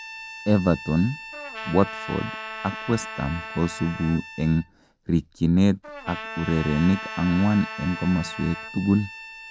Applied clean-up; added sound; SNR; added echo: none; Bowed string instrument + Trumpet; 12 dB; none.